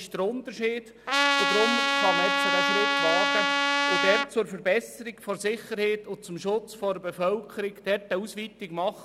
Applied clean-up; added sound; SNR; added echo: none; Trumpet; -5 dB; none.